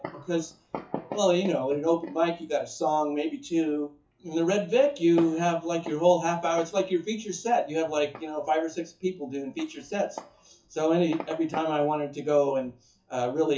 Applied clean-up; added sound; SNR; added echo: classical method WPE with log-MMSE.